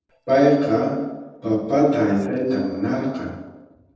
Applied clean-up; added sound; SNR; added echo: neural separator model SepFormer DNS4.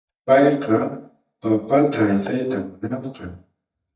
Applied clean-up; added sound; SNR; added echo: neural mask model DeepFilterNet 3.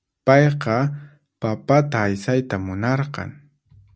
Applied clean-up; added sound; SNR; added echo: none; none; none; none.